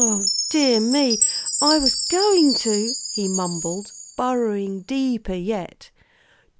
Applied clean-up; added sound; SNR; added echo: none; Chime; 2 dB; none.